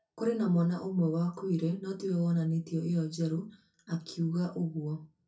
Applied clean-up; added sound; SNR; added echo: none; none; none; reverberation time 0.3 s.